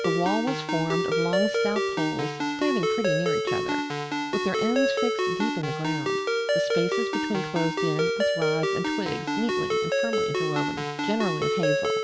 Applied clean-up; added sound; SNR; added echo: none; Ringtone; -4 dB; none.